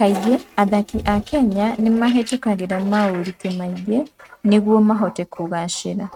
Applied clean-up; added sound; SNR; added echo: neural mask model RNNoise.